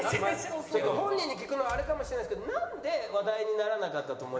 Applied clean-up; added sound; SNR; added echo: none; Door; 18 dB; reverberation time 2.0 s.